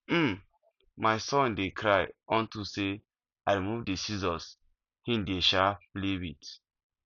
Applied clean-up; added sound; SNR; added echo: none; none; none; none.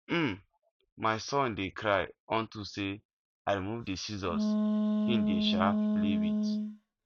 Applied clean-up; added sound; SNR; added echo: neural mask model RNNoise.